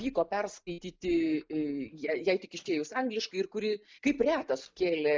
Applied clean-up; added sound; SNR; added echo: neural mask model DeepFilterNet 3.